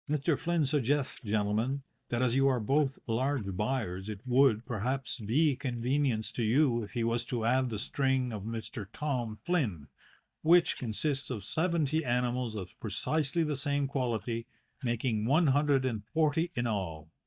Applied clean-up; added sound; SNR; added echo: neural mask model DeepFilterNet 3.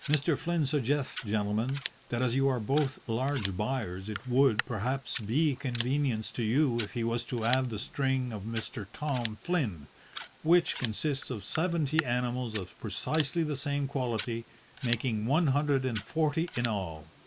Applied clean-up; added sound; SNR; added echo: none; Scissors; 10 dB; none.